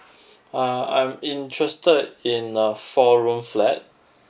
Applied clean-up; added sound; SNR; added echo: none; none; none; none.